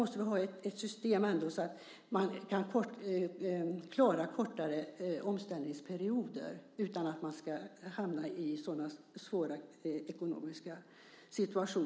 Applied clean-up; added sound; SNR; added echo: none; none; none; none.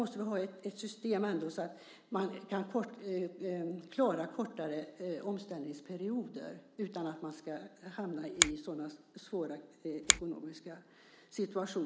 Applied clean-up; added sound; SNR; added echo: none; Finger snapping; -2 dB; none.